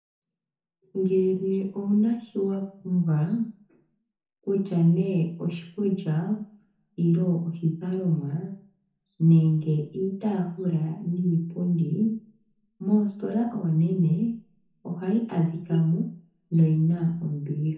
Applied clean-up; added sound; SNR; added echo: none; none; none; reverberation time 0.6 s.